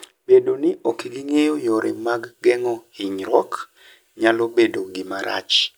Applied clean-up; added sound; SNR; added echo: none; none; none; none.